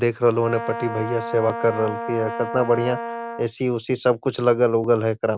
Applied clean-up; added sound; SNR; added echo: none; Brass instrument; 8 dB; none.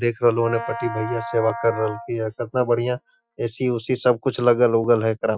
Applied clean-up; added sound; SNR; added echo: classical method Wiener filter.